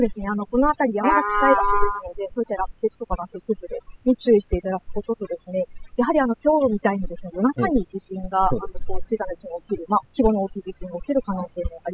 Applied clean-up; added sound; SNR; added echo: classical method spectral subtraction.